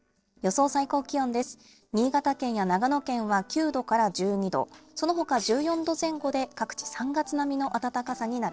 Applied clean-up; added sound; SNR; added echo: neural separator model SepFormer DNS4.